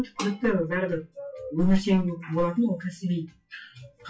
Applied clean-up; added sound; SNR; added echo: classical method WPE with log-MMSE.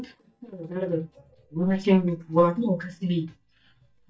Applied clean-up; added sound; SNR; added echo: neural mask model DeepFilterNet 3.